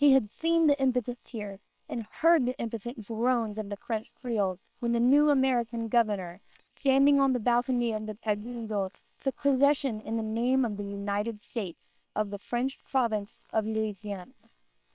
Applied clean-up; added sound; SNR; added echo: neural separator model SepFormer WHAM!.